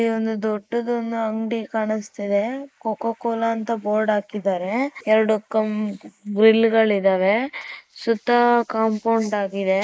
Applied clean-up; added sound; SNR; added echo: neural mask model Resemble Enhance denoiser.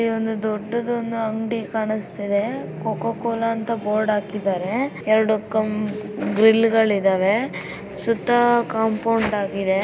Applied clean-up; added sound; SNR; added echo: none; none; none; none.